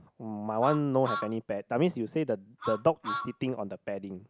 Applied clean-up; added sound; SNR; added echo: none; Truck; 9 dB; none.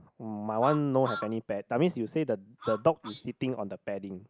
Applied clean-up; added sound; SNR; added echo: neural mask model Resemble Enhance denoiser.